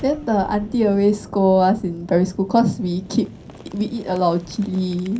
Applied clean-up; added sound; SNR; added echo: none; Boom; 19 dB; reverberation time 0.3 s.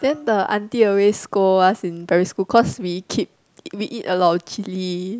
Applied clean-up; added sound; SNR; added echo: none; none; none; none.